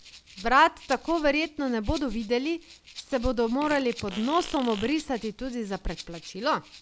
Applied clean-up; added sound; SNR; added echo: none; Rattle (instrument) + Fart; 18 dB; none.